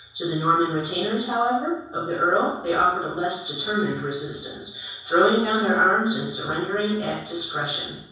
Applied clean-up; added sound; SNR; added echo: none; none; none; reverberation time 0.7 s.